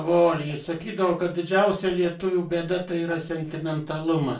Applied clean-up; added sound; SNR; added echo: neural separator model SepFormer DNS4.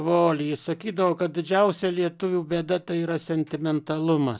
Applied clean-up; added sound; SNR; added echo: none; none; none; none.